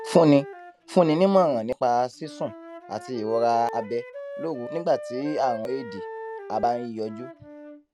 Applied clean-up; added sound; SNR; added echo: none; Wind instrument, woodwind instrument; 14 dB; none.